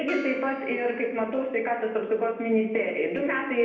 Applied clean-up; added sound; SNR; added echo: neural separator model SepFormer DNS4.